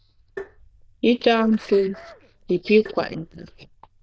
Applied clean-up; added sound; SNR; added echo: neural diffusion model UNIVERSE++.